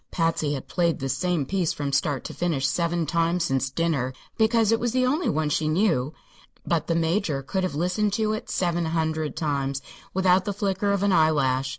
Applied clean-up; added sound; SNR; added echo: none; none; none; none.